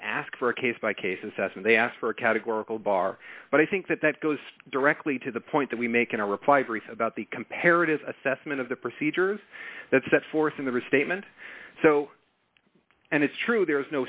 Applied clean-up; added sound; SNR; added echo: none; none; none; none.